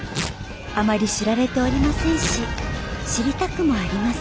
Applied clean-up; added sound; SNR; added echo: none; Tearing; 14 dB; none.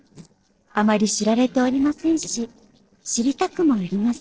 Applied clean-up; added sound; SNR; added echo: neural separator model SepFormer DNS4.